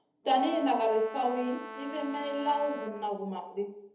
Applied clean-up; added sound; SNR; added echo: none; Brass instrument; 13 dB; reverberation time 0.7 s.